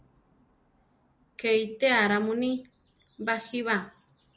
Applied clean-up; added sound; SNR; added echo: none; none; none; none.